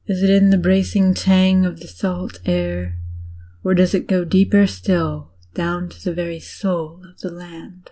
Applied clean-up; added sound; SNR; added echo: none; none; none; none.